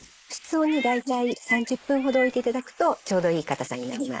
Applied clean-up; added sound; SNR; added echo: neural mask model Resemble Enhance denoiser.